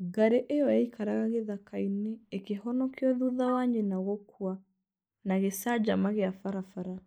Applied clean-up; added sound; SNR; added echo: neural mask model Resemble Enhance denoiser.